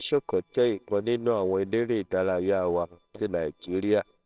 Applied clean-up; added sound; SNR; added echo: neural separator model SepFormer WHAMR!.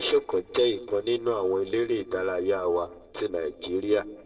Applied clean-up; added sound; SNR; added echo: neural separator model SepFormer DNS4.